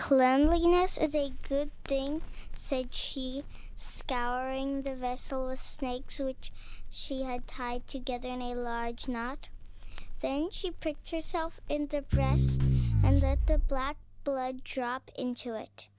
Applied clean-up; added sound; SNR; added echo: none; Crackle; 0 dB; none.